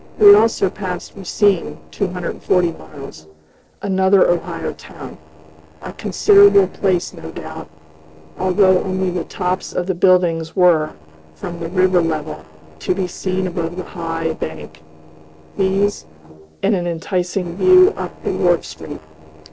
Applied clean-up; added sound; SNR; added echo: neural separator model SepFormer DNS4.